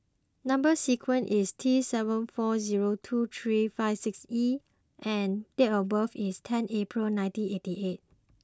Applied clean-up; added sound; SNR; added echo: none; none; none; none.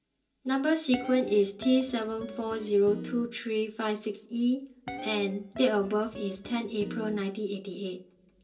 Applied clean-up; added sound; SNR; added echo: none; Guitar; 14 dB; reverberation time 0.3 s.